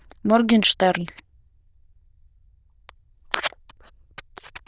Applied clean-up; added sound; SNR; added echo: neural diffusion model UNIVERSE++.